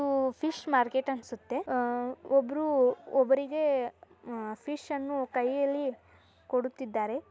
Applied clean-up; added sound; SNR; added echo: none; none; none; none.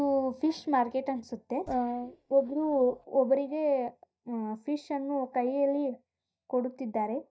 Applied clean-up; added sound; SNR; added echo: neural mask model DeepFilterNet 3.